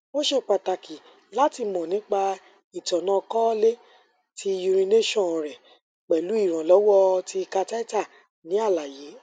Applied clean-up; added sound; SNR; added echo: none; none; none; none.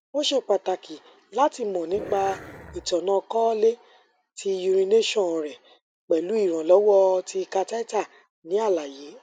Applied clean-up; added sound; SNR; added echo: none; Growling; 14 dB; none.